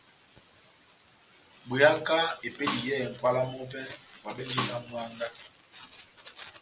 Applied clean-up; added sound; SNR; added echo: none; Snare drum; 5 dB; none.